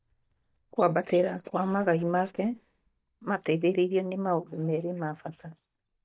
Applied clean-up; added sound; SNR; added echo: neural mask model DeepFilterNet 3.